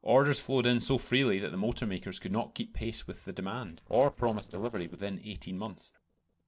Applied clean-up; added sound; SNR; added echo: neural separator model SepFormer DNS4.